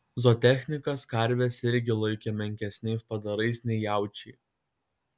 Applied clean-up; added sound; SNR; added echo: none; none; none; none.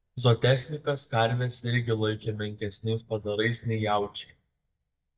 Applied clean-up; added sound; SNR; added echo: neural mask model DeepFilterNet 3.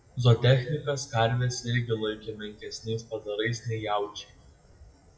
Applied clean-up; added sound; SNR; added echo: classical method WPE with log-MMSE.